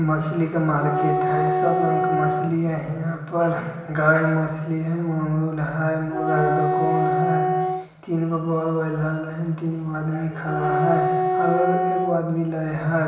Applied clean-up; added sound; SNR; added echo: none; Wind instrument, woodwind instrument; 1 dB; reverberation time 1.3 s.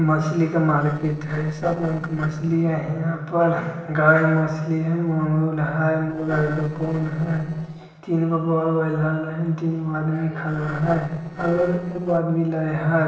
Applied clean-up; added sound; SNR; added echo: neural separator model SepFormer DNS4.